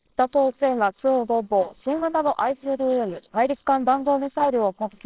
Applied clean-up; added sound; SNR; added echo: neural separator model SepFormer WHAMR!.